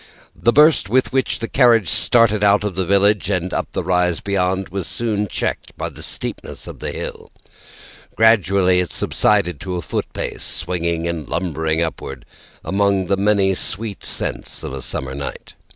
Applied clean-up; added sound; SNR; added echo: none; none; none; none.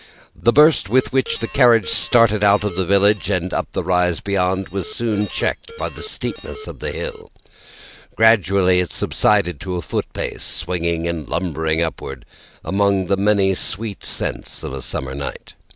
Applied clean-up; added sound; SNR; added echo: none; Alarm; 18 dB; none.